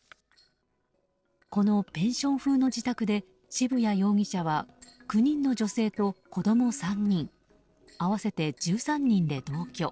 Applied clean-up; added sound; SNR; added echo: neural separator model SepFormer DNS4.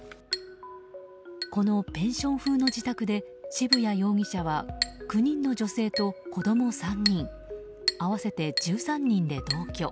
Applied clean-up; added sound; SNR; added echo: none; Chink, clink; 9 dB; none.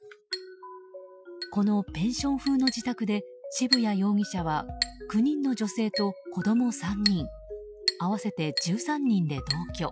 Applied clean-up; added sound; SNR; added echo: classical method Wiener filter.